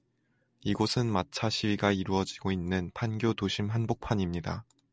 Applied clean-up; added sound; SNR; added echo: none; none; none; none.